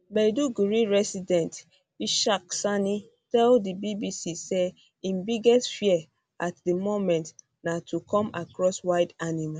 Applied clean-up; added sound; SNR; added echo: none; none; none; none.